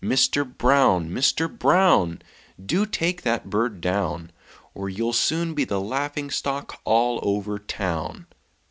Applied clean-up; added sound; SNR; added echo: none; none; none; none.